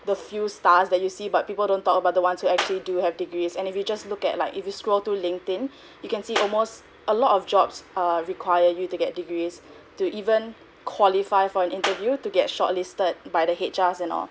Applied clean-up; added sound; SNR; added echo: none; Clapping; 9 dB; none.